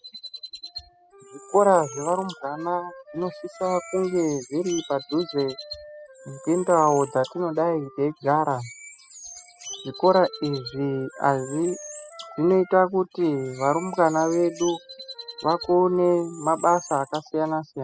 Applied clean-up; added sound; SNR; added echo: classical method spectral subtraction.